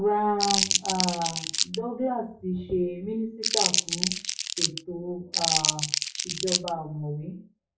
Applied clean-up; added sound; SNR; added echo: none; Crumpling, crinkling; -2 dB; reverberation time 0.4 s.